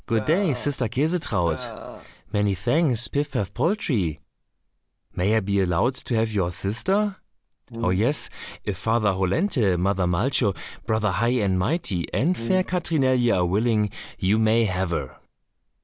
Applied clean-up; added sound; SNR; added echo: none; Brass instrument + Burping, eructation; 11 dB; none.